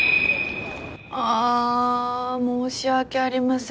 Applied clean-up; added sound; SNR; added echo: none; none; none; none.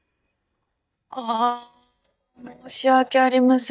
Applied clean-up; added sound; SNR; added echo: neural mask model DeepFilterNet 3.